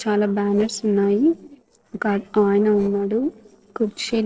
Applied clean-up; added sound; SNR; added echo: neural separator model SepFormer DNS4.